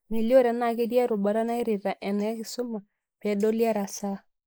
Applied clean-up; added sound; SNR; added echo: neural mask model Resemble Enhance denoiser.